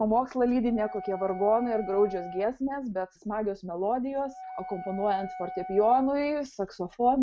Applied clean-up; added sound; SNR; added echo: none; Wind instrument, woodwind instrument; 13 dB; none.